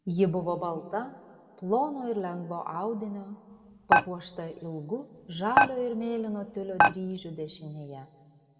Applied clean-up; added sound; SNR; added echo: none; Dishes, pots, and pans; -4 dB; reverberation time 1.5 s.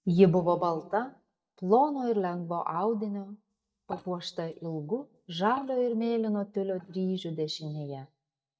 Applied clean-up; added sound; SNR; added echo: neural mask model DeepFilterNet 3.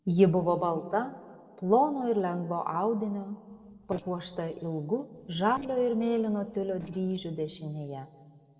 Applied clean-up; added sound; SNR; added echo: neural separator model SepFormer DNS4.